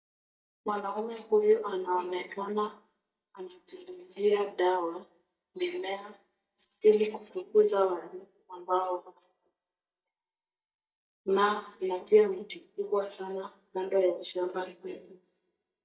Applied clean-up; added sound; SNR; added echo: neural mask model DeepFilterNet 3.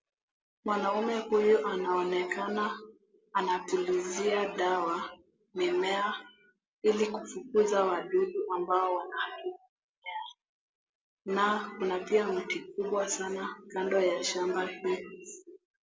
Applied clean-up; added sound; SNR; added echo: none; none; none; none.